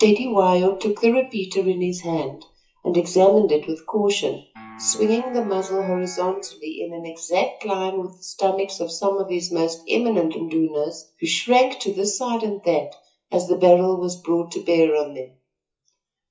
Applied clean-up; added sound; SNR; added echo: classical method WPE with log-MMSE.